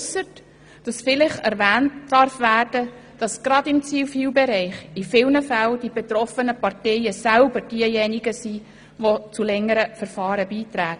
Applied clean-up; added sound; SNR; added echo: none; none; none; none.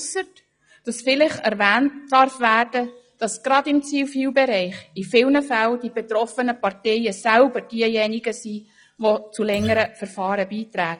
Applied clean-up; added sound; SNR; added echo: classical method log-MMSE.